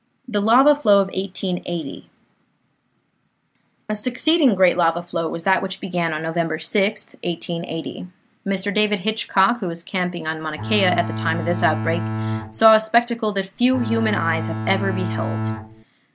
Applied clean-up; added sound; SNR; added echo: none; Bowed string instrument; 4 dB; none.